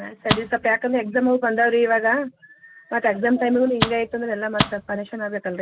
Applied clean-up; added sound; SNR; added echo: none; Rattle (instrument); 2 dB; none.